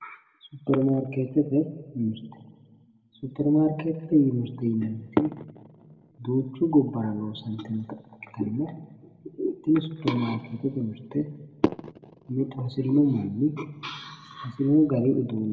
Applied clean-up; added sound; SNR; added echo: none; none; none; reverberation time 1.1 s.